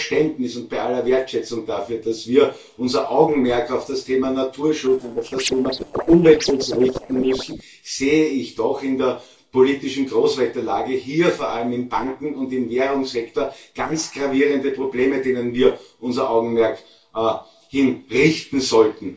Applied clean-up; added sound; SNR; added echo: neural separator model SepFormer DNS4.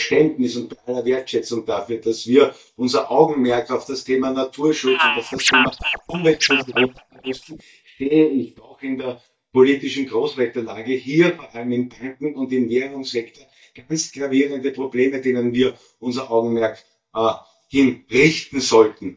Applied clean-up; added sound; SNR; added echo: neural mask model DeepFilterNet 3.